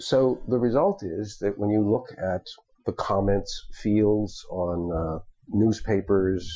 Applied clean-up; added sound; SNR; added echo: classical method Wiener filter.